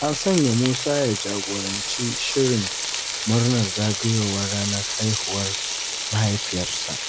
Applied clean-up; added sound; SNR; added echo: none; Frying (food); 3 dB; none.